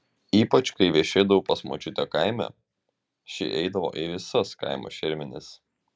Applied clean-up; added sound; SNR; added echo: none; none; none; none.